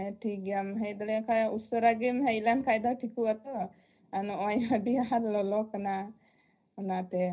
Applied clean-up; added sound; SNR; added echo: none; none; none; reverberation time 0.4 s.